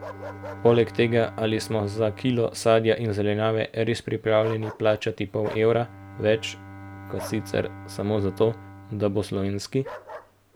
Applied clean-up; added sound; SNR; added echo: none; Bark + Bowed string instrument; 16 dB; none.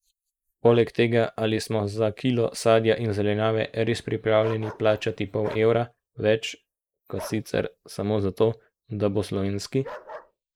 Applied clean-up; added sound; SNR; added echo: neural mask model Resemble Enhance denoiser.